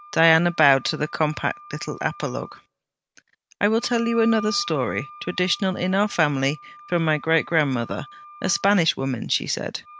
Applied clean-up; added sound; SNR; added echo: none; Wind instrument, woodwind instrument; 19 dB; none.